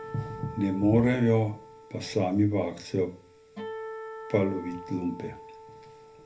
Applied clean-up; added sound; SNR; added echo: none; Acoustic guitar; 14 dB; reverberation time 0.3 s.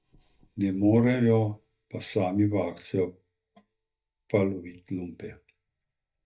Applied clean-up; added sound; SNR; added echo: neural mask model DeepFilterNet 3.